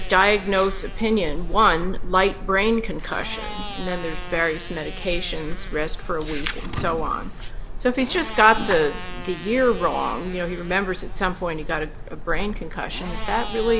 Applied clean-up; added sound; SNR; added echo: none; Motorcycle + Thump, thud; 16 dB; none.